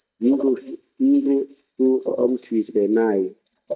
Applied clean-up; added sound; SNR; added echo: neural mask model DeepFilterNet 3.